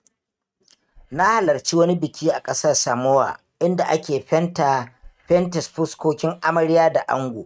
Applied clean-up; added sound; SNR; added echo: neural mask model RNNoise.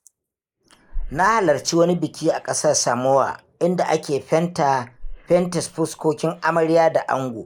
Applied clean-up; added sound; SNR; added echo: neural mask model Resemble Enhance denoiser.